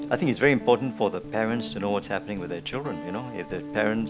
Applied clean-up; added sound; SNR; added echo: none; Guitar; 11 dB; none.